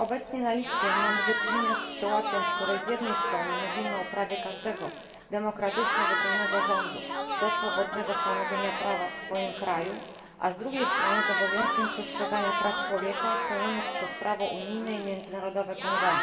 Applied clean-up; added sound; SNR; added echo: none; Crowd / Cheering; -1 dB; reverberation time 2.0 s.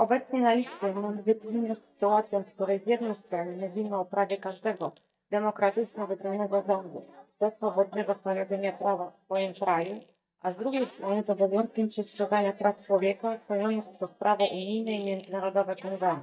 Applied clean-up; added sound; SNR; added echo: neural mask model DeepFilterNet 3.